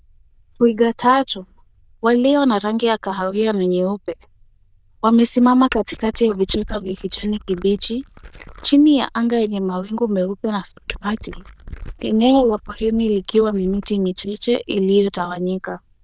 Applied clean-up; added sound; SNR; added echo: neural diffusion model UNIVERSE++.